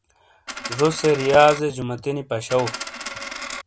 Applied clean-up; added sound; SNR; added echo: none; Coin (dropping); 10 dB; none.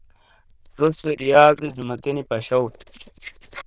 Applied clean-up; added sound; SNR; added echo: neural diffusion model UNIVERSE++.